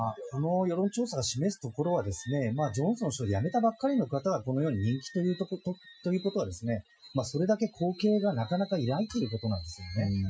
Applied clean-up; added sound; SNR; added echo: classical method Wiener filter.